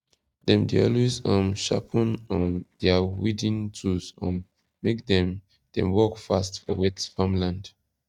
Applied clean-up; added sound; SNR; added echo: neural mask model DeepFilterNet 3.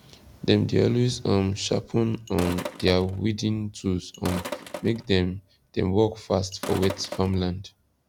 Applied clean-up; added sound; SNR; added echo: none; Sink (filling or washing); 12 dB; none.